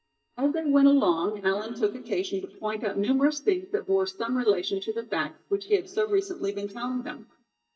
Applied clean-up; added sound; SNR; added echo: neural mask model DeepFilterNet 3.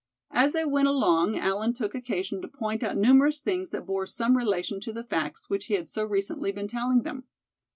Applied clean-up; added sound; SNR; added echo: none; none; none; none.